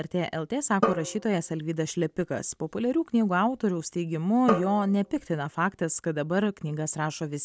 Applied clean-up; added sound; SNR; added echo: none; Drum; 6 dB; none.